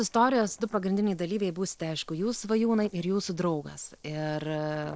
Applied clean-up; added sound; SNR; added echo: neural separator model SepFormer DNS4.